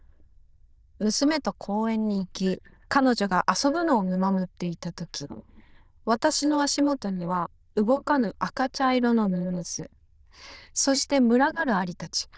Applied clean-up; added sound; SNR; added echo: neural diffusion model UNIVERSE++.